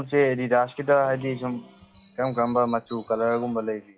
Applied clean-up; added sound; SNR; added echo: classical method log-MMSE.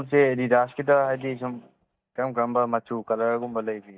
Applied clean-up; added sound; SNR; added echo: neural mask model DeepFilterNet 3.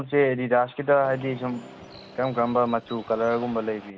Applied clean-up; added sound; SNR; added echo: none; Bird + Electric guitar / Strum; 19 dB; none.